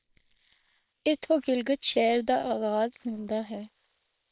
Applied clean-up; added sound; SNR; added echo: neural separator model SepFormer WHAM!.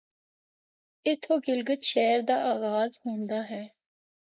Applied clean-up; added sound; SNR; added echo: neural mask model Resemble Enhance denoiser.